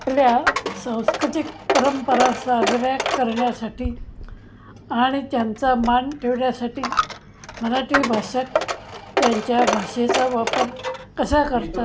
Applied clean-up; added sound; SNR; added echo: none; Coin (dropping); 4 dB; none.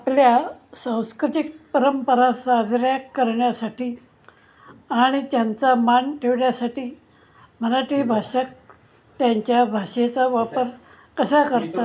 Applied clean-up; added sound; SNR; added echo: none; none; none; none.